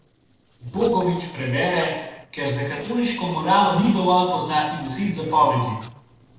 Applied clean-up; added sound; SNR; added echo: neural separator model SepFormer DNS4.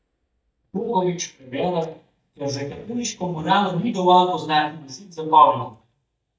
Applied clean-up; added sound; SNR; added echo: neural mask model DeepFilterNet 3.